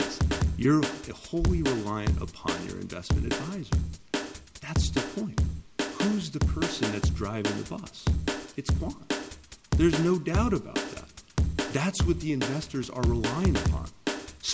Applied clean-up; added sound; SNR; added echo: none; Drum kit; -2 dB; none.